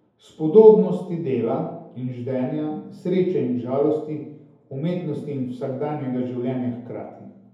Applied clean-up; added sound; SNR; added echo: none; none; none; reverberation time 0.8 s.